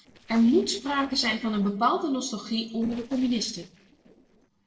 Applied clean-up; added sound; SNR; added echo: neural separator model SepFormer DNS4.